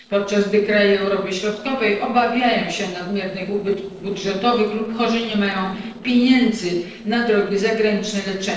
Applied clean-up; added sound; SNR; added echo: neural separator model SepFormer DNS4.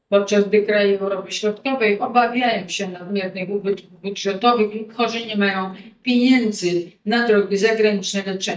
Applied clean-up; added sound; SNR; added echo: neural mask model DeepFilterNet 3.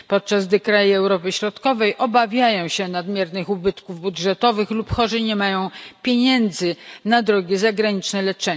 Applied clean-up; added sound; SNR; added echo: none; none; none; none.